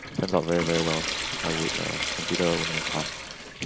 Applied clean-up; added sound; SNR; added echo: none; Trickle, dribble / Sink (filling or washing) / Water tap, faucet; 2 dB; none.